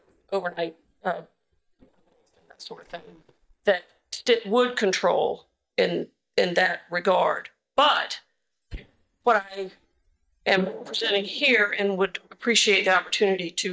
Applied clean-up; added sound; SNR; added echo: neural mask model DeepFilterNet 3.